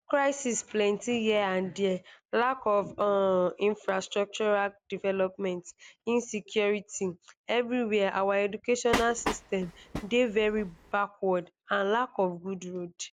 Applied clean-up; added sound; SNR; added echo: none; Train; 7 dB; none.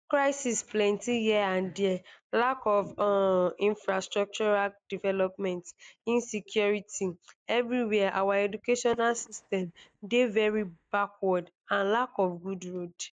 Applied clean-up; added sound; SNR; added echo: neural mask model DeepFilterNet 3.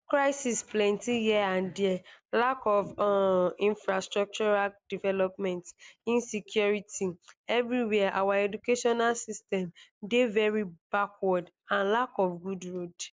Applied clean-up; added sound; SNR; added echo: none; none; none; none.